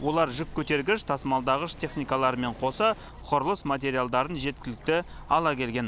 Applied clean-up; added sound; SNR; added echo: none; none; none; none.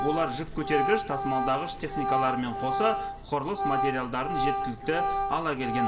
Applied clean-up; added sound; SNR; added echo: none; Organ; 1 dB; reverberation time 1.6 s.